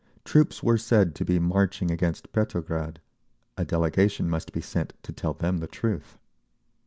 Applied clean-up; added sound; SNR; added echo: none; none; none; none.